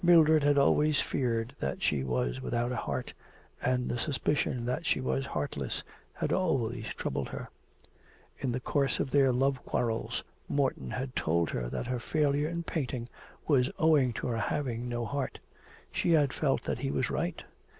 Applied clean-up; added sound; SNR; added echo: none; none; none; none.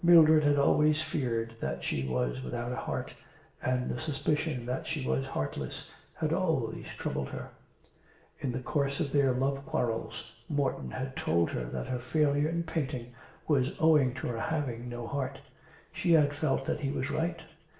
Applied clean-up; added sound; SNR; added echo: none; none; none; reverberation time 0.6 s.